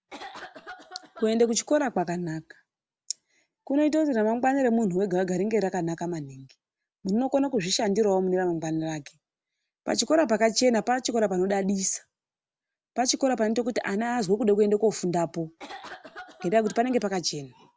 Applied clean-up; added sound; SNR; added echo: none; Cough; 18 dB; none.